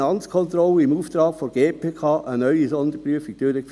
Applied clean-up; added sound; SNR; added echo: none; none; none; none.